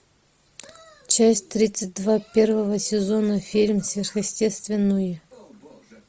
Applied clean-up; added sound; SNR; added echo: none; none; none; none.